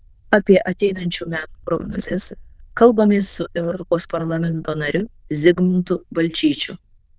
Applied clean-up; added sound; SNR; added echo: neural diffusion model UNIVERSE++.